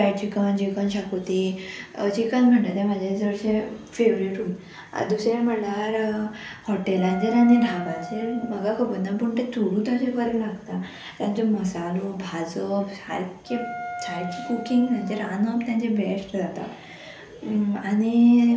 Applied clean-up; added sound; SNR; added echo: none; Wind instrument, woodwind instrument; 13 dB; none.